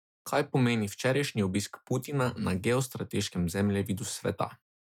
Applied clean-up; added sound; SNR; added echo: none; none; none; none.